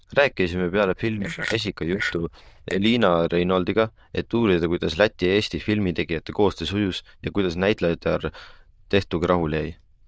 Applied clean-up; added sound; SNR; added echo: neural diffusion model UNIVERSE++.